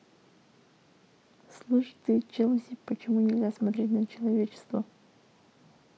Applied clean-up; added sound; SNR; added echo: none; none; none; none.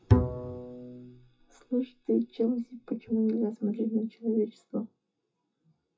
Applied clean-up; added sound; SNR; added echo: classical method WPE with log-MMSE.